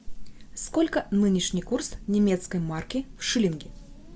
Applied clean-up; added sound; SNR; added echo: none; none; none; none.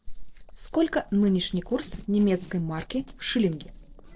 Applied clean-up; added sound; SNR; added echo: neural separator model SepFormer DNS4.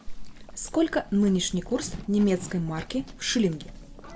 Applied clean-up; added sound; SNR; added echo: none; Livestock, farm animals, working animals; 20 dB; none.